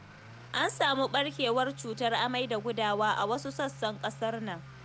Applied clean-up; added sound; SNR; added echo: none; Accelerating, revving, vroom / Motor vehicle (road); 15 dB; none.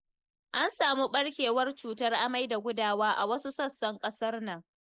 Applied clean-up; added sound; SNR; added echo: neural mask model Resemble Enhance denoiser.